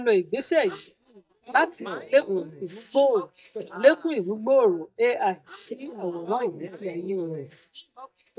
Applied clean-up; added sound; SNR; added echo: neural mask model DeepFilterNet 3.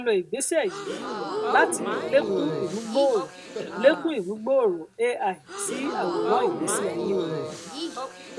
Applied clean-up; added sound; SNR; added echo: none; Crowd / Gasp; 4 dB; none.